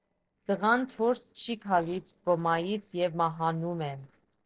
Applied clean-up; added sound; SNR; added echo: neural separator model SepFormer DNS4.